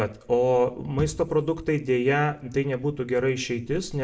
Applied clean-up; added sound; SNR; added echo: none; Bass drum; 15 dB; reverberation time 0.4 s.